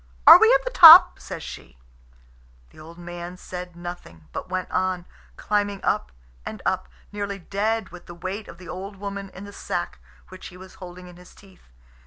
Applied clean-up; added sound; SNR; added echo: none; none; none; none.